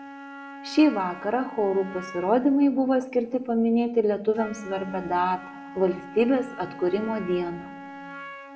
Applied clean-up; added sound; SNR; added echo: none; Wind instrument, woodwind instrument; 16 dB; reverberation time 1.4 s.